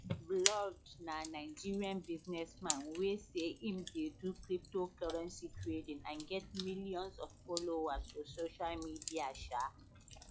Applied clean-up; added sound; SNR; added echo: classical method log-MMSE.